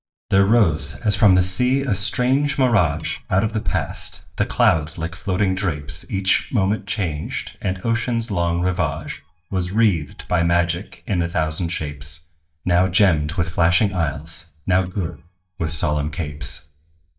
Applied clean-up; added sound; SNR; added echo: neural mask model DeepFilterNet 3.